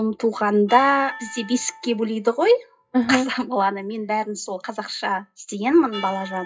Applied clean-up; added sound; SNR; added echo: classical method WPE with log-MMSE.